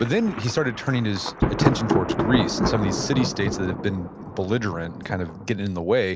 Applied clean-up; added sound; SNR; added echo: none; Thunder; 3 dB; none.